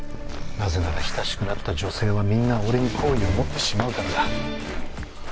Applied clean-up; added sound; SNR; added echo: none; Walk, footsteps; 4 dB; none.